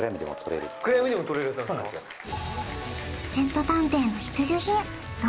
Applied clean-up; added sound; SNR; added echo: none; Applause / Cheering; 15 dB; none.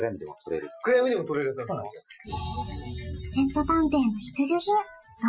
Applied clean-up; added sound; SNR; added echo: classical method Wiener filter.